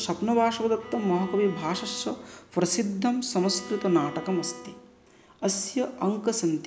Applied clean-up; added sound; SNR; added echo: none; Bowed string instrument; 17 dB; none.